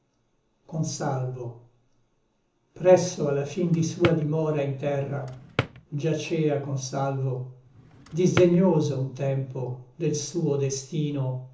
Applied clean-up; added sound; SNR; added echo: none; Drawer open or close; 9 dB; reverberation time 0.7 s.